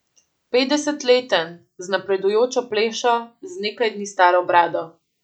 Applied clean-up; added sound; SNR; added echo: none; none; none; none.